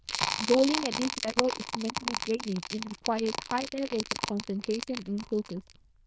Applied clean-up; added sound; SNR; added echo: neural diffusion model UNIVERSE++.